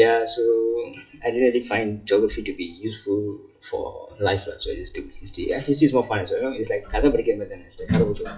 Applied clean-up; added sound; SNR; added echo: classical method WPE with log-MMSE.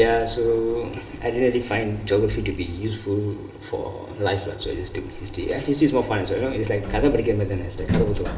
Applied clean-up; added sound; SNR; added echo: none; Sliding door; 9 dB; reverberation time 1.2 s.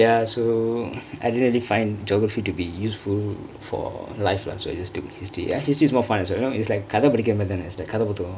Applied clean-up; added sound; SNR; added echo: none; none; none; none.